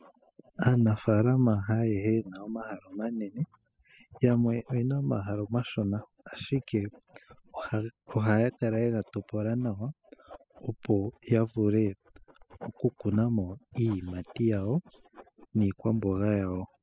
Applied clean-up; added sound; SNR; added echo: classical method spectral subtraction.